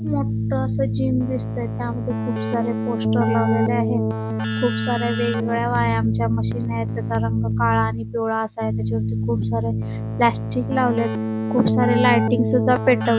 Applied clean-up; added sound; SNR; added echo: none; Keyboard (musical); -1 dB; none.